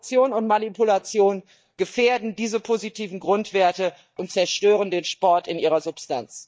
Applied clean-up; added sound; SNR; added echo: neural mask model DeepFilterNet 3.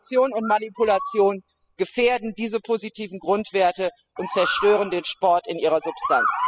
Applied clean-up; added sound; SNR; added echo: classical method spectral subtraction.